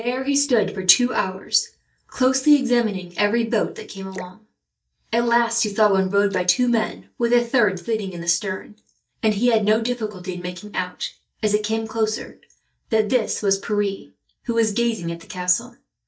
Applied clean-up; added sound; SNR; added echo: neural mask model DeepFilterNet 3.